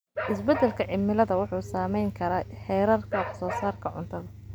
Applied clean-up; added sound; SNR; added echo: none; Bark; 9 dB; none.